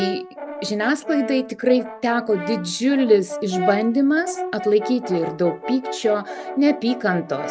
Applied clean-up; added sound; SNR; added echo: none; Brass instrument; 9 dB; none.